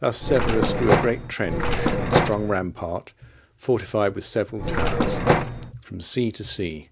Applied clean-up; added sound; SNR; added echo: none; Mechanisms; -4 dB; none.